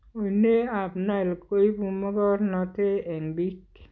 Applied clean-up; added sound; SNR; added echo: none; none; none; none.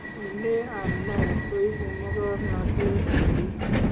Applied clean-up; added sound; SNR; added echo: none; Subway, metro, underground; -4 dB; reverberation time 0.9 s.